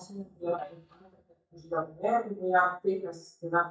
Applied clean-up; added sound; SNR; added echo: neural mask model DeepFilterNet 3.